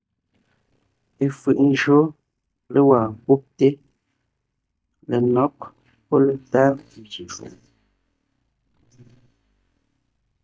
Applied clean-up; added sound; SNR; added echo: neural mask model DeepFilterNet 3.